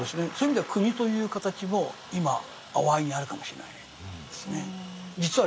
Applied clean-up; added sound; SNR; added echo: none; Aircraft; 16 dB; none.